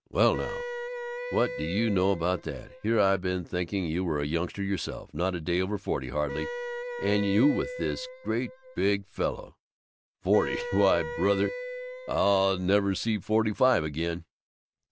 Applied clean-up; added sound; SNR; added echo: none; Wind instrument, woodwind instrument; 9 dB; none.